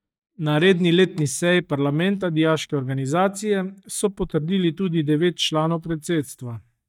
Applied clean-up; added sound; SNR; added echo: neural mask model DeepFilterNet 3.